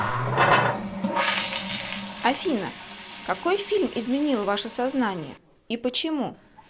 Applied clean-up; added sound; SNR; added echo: none; Water tap, faucet; 1 dB; none.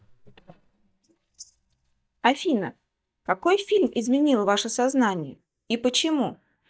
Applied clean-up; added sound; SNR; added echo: neural mask model DeepFilterNet 3.